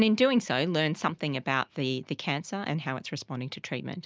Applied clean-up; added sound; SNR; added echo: none; none; none; none.